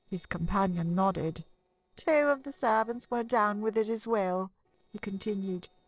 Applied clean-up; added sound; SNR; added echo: neural separator model SepFormer DNS4.